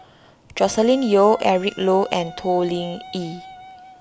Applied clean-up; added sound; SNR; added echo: none; Wind instrument, woodwind instrument; 19 dB; none.